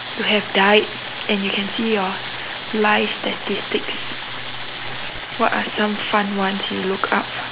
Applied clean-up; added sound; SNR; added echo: none; Stream; 9 dB; none.